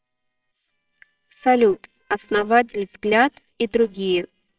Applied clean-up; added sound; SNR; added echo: neural separator model SepFormer WHAMR!.